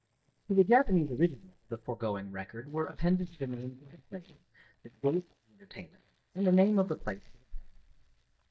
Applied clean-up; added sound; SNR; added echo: neural mask model DeepFilterNet 3.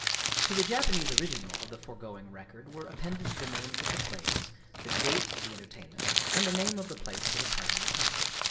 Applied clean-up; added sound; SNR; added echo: none; Crumpling, crinkling; -4 dB; reverberation time 2.0 s.